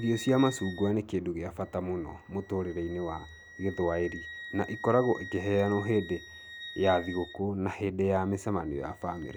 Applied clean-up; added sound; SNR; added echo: none; Wind instrument, woodwind instrument; 16 dB; none.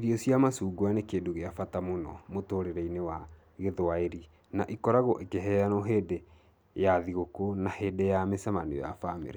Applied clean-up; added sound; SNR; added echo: none; none; none; none.